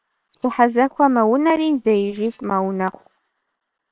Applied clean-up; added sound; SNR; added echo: neural separator model SepFormer WHAM!.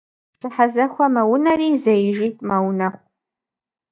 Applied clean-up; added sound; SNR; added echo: neural mask model DeepFilterNet 3.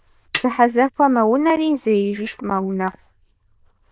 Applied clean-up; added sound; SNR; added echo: neural diffusion model UNIVERSE++.